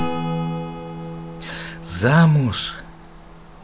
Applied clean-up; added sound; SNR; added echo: none; Acoustic guitar / Strum; 8 dB; none.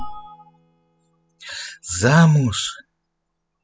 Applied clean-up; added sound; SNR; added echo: classical method spectral subtraction.